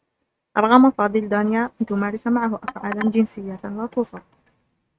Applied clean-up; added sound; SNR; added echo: neural mask model RNNoise.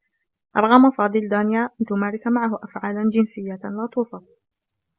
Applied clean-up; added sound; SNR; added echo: none; none; none; none.